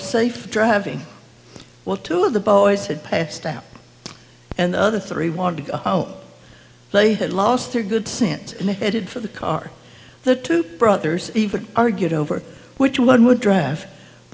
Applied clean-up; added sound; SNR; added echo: none; none; none; none.